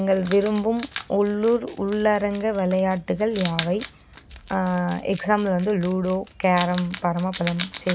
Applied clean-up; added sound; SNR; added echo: none; Wild animals; 12 dB; none.